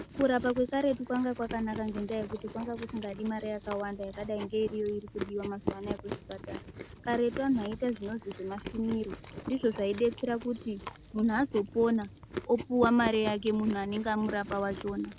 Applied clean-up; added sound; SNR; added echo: none; Chewing, mastication; 11 dB; none.